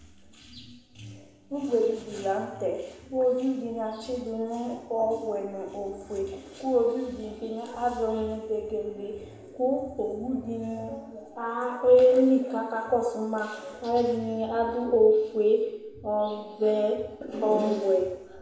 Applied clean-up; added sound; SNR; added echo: none; none; none; reverberation time 1.0 s.